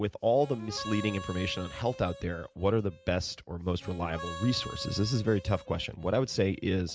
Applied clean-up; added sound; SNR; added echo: none; Harmonica; 15 dB; none.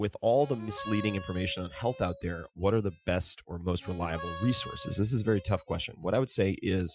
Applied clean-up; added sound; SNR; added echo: classical method Wiener filter.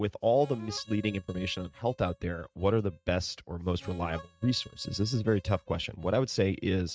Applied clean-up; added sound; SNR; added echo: neural mask model RNNoise.